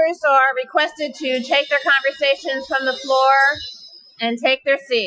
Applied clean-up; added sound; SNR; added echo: classical method Wiener filter.